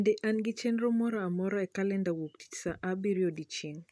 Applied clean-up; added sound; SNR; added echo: none; none; none; none.